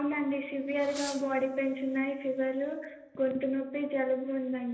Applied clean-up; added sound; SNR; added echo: none; Fireworks; 19 dB; reverberation time 1.4 s.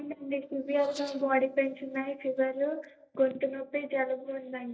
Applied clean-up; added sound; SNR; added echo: neural mask model DeepFilterNet 3.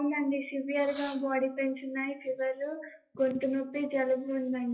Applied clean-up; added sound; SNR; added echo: classical method WPE with log-MMSE.